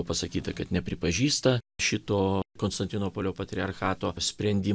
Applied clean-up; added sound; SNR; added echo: none; none; none; none.